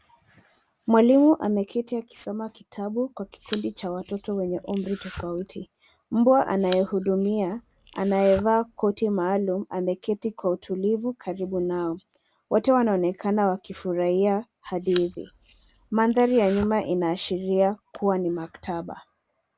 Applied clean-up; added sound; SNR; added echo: none; Domestic sounds, home sounds; 19 dB; none.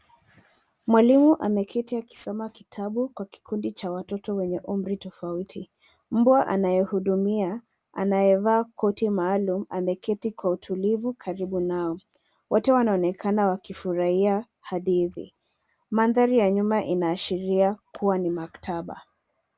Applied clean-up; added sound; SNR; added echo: none; none; none; none.